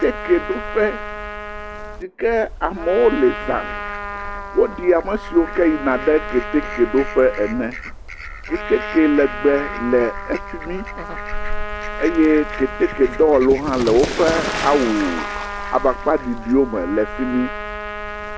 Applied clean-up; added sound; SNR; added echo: none; Trumpet + Fowl; 8 dB; none.